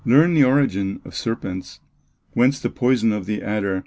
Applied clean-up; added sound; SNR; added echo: none; none; none; none.